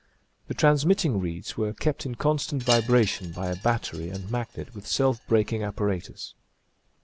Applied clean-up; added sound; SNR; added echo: none; Wind chime; 14 dB; none.